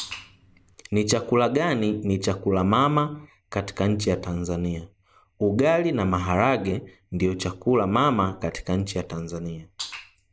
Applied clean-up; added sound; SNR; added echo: none; none; none; none.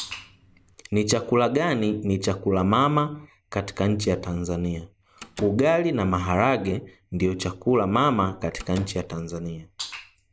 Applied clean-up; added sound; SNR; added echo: none; Slam; 19 dB; none.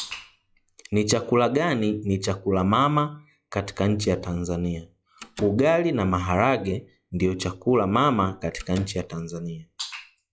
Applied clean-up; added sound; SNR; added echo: classical method log-MMSE.